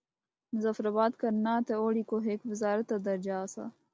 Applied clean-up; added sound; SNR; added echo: none; none; none; none.